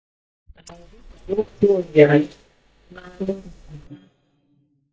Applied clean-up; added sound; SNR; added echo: neural mask model DeepFilterNet 3.